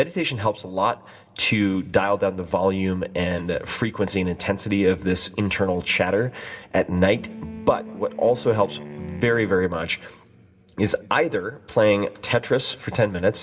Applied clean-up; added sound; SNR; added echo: none; Wind instrument, woodwind instrument; 16 dB; reverberation time 0.3 s.